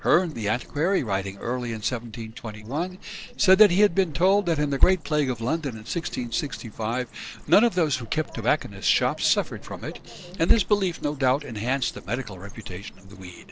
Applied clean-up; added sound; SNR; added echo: neural separator model SepFormer DNS4.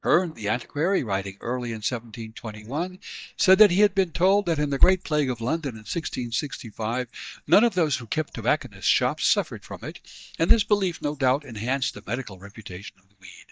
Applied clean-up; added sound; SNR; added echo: neural mask model DeepFilterNet 3.